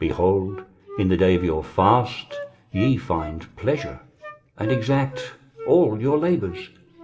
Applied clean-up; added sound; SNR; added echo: none; Wind instrument, woodwind instrument; 15 dB; reverberation time 0.5 s.